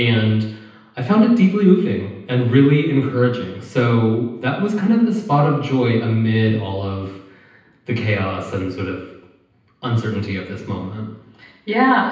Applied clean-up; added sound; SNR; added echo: none; none; none; reverberation time 0.9 s.